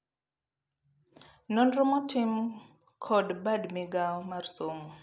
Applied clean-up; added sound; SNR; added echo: none; none; none; none.